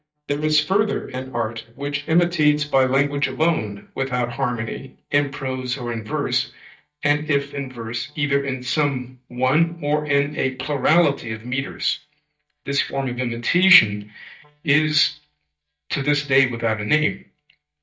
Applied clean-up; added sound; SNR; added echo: neural mask model DeepFilterNet 3.